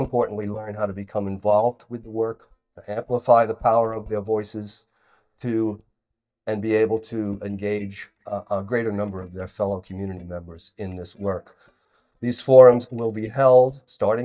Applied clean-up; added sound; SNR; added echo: neural mask model DeepFilterNet 3.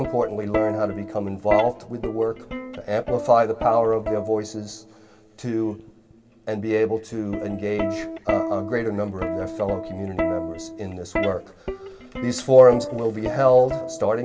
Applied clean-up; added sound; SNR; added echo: none; Plucked string instrument; 8 dB; reverberation time 3.0 s.